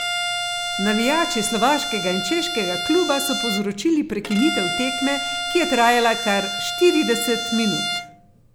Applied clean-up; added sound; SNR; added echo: none; Bowed string instrument; 4 dB; none.